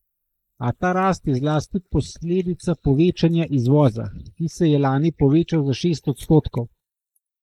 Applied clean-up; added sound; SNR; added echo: neural mask model Resemble Enhance denoiser.